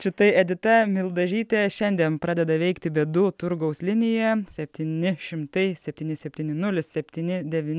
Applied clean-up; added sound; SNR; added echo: none; none; none; none.